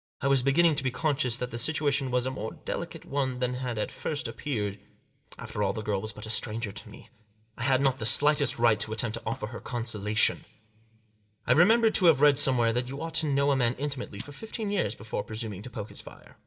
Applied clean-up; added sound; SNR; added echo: neural mask model DeepFilterNet 3.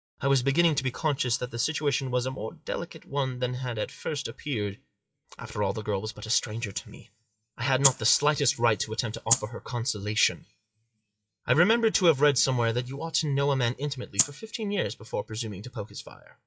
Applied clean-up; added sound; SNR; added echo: classical method WPE with log-MMSE.